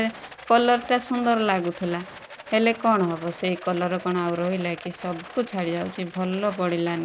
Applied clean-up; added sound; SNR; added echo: none; Rattle; 17 dB; none.